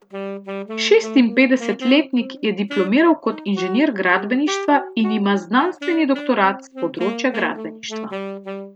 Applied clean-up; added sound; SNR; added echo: none; Wind instrument, woodwind instrument; 11 dB; none.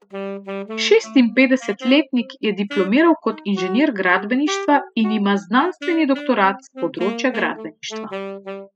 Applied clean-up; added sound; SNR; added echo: classical method spectral subtraction.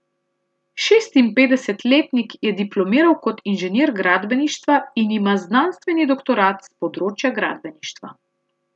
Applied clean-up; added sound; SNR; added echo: none; none; none; none.